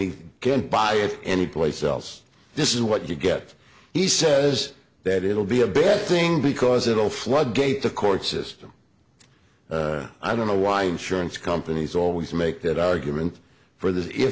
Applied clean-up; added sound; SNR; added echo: none; none; none; none.